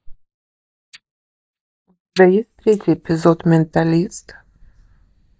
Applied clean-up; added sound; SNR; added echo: neural mask model DeepFilterNet 3.